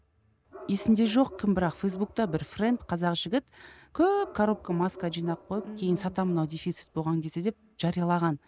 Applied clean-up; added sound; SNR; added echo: none; Bark; 19 dB; none.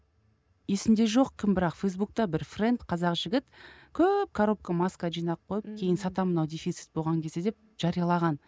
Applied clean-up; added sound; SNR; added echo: none; none; none; none.